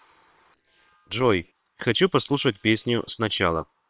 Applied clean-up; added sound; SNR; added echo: neural separator model SepFormer WHAM!.